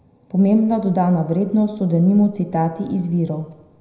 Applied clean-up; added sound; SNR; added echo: none; none; none; reverberation time 0.7 s.